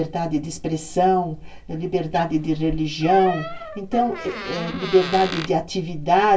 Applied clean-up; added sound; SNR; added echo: none; Door; 15 dB; reverberation time 0.1 s.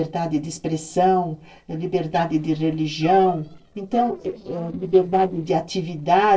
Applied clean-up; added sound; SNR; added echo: neural separator model SepFormer DNS4.